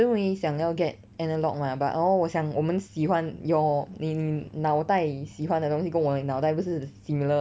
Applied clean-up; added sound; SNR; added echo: none; none; none; none.